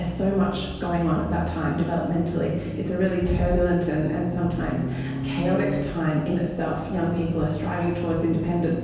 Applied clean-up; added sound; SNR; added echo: none; Accelerating, revving, vroom; 6 dB; reverberation time 1.2 s.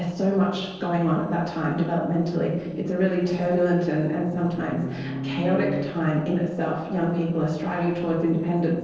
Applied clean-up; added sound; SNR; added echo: neural separator model SepFormer DNS4.